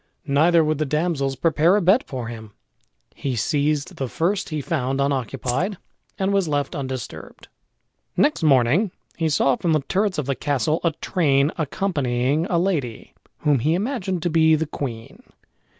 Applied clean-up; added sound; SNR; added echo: none; Rattle (instrument); 12 dB; none.